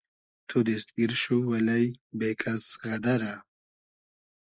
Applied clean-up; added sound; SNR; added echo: neural mask model Resemble Enhance denoiser.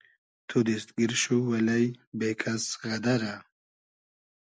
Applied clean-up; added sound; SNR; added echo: none; none; none; none.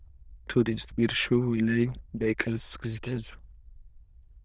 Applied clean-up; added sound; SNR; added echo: neural diffusion model UNIVERSE++.